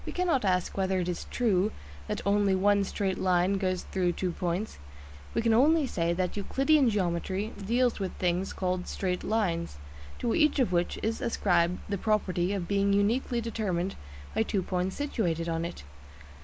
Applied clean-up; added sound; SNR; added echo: none; none; none; none.